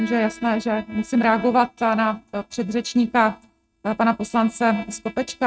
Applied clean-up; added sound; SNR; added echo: neural mask model RNNoise.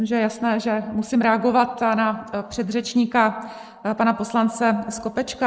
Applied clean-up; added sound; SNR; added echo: neural mask model Resemble Enhance denoiser.